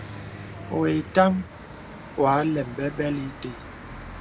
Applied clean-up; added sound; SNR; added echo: none; Church bell / Traffic noise, roadway noise; 13 dB; none.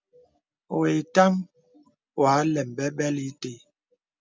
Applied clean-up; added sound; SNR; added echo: none; none; none; none.